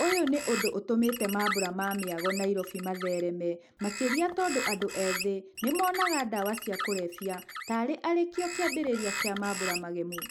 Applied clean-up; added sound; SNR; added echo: none; Bird; 7 dB; none.